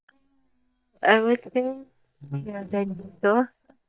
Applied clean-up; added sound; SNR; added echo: neural mask model DeepFilterNet 3.